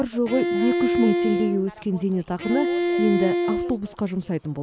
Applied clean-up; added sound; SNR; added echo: none; Bowed string instrument; 0 dB; none.